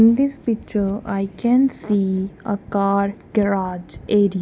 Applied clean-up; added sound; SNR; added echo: none; none; none; none.